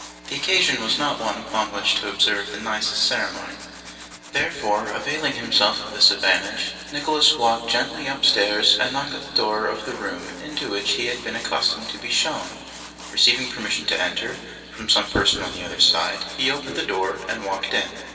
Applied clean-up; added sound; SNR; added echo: none; Tools; 19 dB; reverberation time 2.8 s.